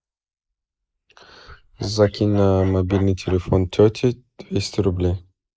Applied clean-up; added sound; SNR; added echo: neural mask model Resemble Enhance denoiser.